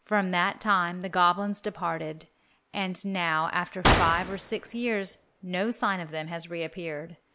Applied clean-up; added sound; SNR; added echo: none; Gunshot, gunfire; 1 dB; none.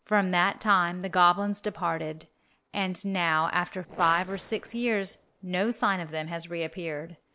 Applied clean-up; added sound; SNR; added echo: neural separator model SepFormer DNS4.